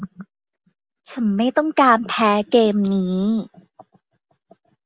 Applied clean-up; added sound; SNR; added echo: none; none; none; none.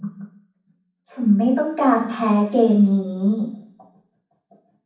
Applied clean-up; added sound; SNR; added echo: none; none; none; reverberation time 0.6 s.